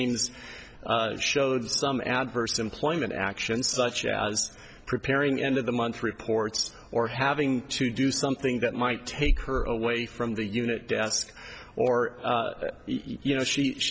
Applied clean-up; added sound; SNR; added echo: none; none; none; none.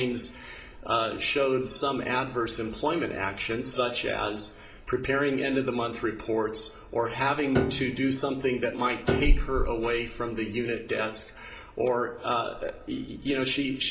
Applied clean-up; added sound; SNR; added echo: none; Piano; 5 dB; reverberation time 1.2 s.